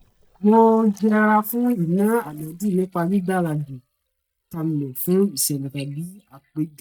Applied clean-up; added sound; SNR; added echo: neural mask model DeepFilterNet 3.